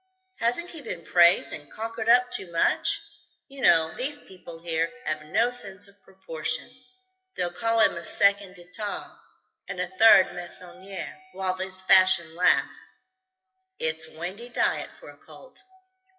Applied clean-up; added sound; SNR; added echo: classical method WPE with log-MMSE.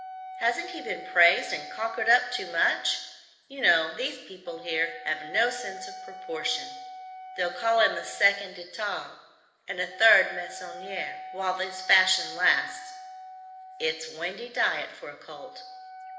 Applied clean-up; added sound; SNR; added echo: none; Wind instrument, woodwind instrument; 14 dB; reverberation time 1.1 s.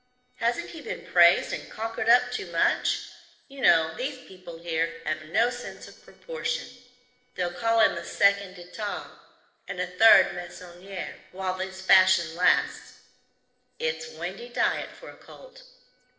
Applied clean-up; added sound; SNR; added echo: neural separator model SepFormer DNS4.